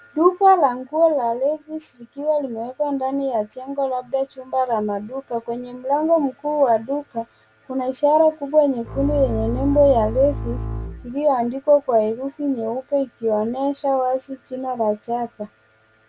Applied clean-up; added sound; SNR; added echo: none; Bowed string instrument; 7 dB; none.